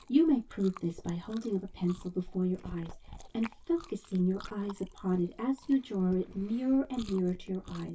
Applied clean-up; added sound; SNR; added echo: none; Chewing, mastication; 18 dB; reverberation time 0.1 s.